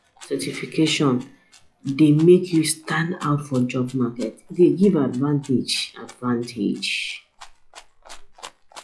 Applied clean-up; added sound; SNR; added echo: classical method log-MMSE.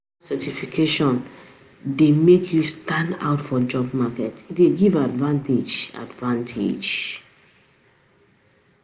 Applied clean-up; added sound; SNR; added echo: none; none; none; none.